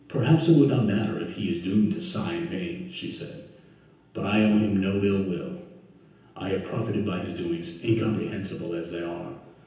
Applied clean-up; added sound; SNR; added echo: none; none; none; reverberation time 0.9 s.